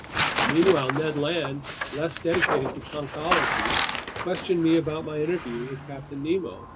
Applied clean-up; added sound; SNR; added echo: none; Tearing; 3 dB; none.